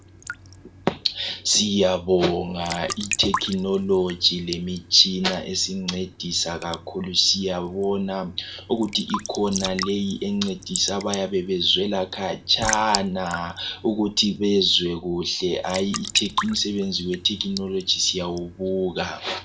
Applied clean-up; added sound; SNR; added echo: none; Raindrop / Drip / Trickle, dribble; 12 dB; reverberation time 0.2 s.